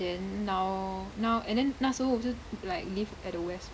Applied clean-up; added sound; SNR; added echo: none; Water; 18 dB; none.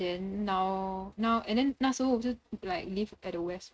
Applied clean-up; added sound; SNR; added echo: neural mask model RNNoise.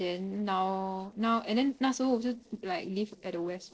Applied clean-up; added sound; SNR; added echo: neural separator model SepFormer DNS4.